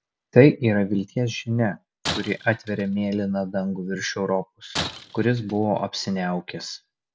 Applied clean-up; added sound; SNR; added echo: none; Shatter; 13 dB; none.